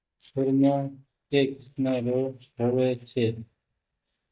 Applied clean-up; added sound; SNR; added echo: neural mask model DeepFilterNet 3.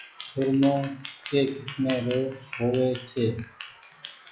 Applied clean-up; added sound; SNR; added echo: classical method log-MMSE.